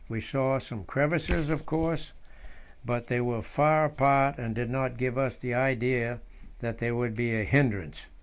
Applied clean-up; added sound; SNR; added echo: none; none; none; none.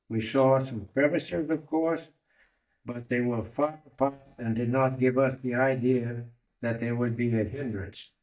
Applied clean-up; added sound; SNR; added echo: neural mask model DeepFilterNet 3.